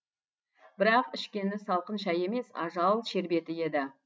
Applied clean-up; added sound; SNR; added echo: none; none; none; none.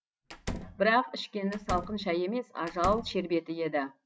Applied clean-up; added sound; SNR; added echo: none; Slam; 10 dB; none.